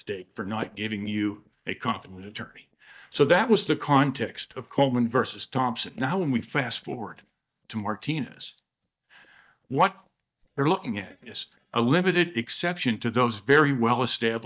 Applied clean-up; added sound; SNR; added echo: neural mask model DeepFilterNet 3.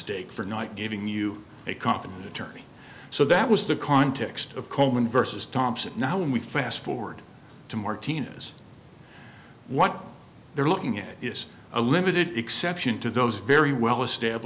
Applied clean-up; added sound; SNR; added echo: none; none; none; none.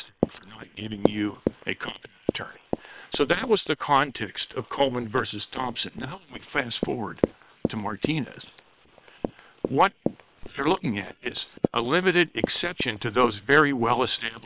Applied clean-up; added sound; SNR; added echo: neural separator model SepFormer WHAM!.